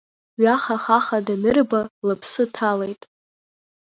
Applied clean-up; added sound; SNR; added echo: none; none; none; none.